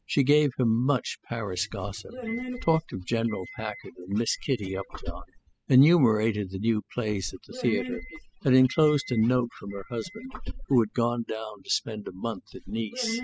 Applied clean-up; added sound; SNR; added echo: classical method spectral subtraction.